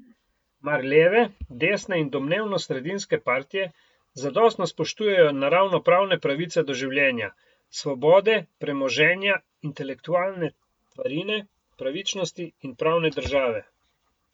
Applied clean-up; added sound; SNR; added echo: none; none; none; none.